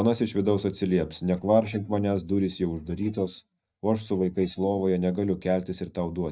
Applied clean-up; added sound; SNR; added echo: neural mask model DeepFilterNet 3.